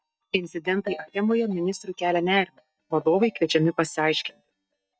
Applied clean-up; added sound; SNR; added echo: neural mask model DeepFilterNet 3.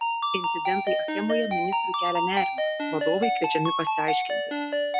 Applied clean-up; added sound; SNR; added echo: classical method log-MMSE.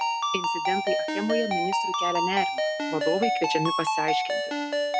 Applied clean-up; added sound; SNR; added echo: none; Ringtone; -4 dB; none.